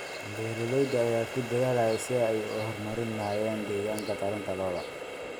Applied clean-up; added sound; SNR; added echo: none; Water tap, faucet; 8 dB; none.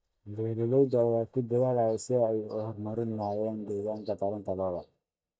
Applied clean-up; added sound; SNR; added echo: neural mask model DeepFilterNet 3.